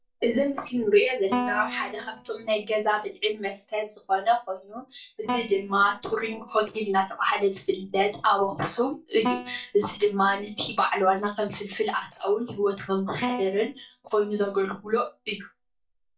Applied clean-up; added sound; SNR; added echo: neural mask model DeepFilterNet 3.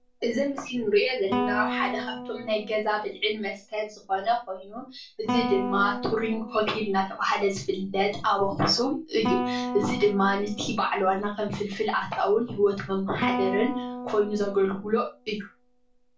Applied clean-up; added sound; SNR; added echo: none; Guitar; 8 dB; reverberation time 0.2 s.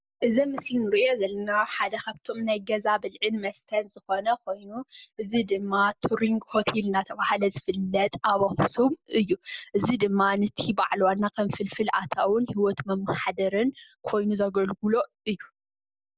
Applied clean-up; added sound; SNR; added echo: none; none; none; none.